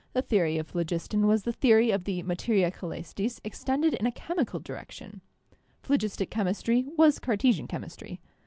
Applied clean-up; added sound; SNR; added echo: none; none; none; none.